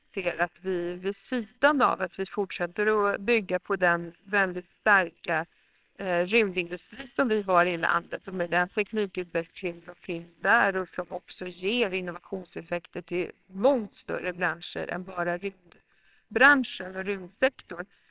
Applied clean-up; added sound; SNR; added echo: neural separator model SepFormer WHAMR!.